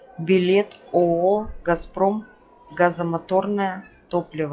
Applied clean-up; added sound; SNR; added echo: classical method log-MMSE.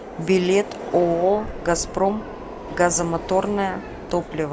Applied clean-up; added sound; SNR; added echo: none; Subway, metro, underground; 11 dB; none.